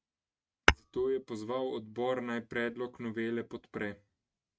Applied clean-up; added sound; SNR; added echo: neural mask model RNNoise.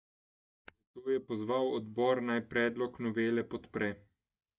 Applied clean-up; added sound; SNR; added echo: neural mask model DeepFilterNet 3.